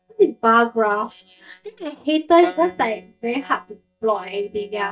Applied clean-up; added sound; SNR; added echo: neural mask model DeepFilterNet 3.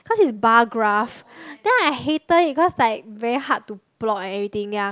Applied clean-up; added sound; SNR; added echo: none; none; none; none.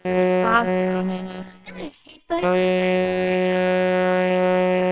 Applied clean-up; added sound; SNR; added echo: neural separator model SepFormer WHAMR!.